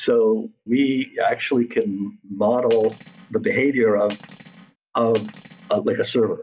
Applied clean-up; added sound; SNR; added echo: none; Cutlery, silverware; 20 dB; none.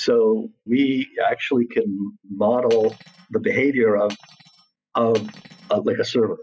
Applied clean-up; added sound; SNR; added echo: classical method spectral subtraction.